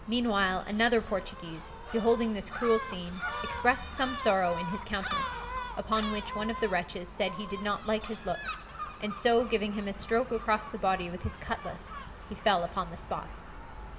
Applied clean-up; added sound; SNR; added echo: none; Gull, seagull; 9 dB; reverberation time 1.1 s.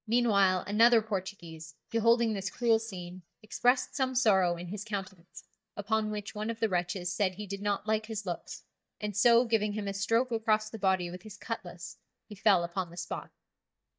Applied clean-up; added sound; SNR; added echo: neural mask model DeepFilterNet 3.